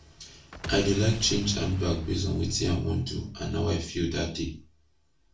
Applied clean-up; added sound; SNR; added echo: none; Boom; 13 dB; reverberation time 0.3 s.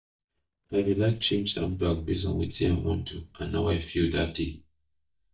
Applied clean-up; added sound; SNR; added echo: neural mask model DeepFilterNet 3.